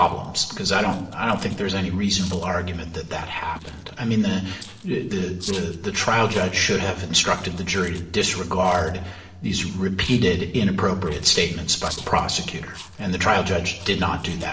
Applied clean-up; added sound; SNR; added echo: neural separator model SepFormer DNS4.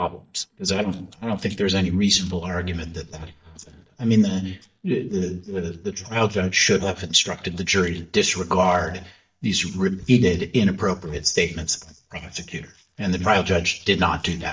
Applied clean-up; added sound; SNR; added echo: neural mask model DeepFilterNet 3.